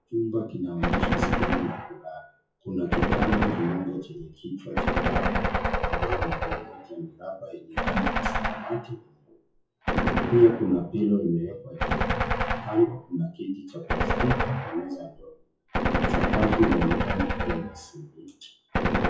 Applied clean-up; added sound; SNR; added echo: classical method WPE with log-MMSE.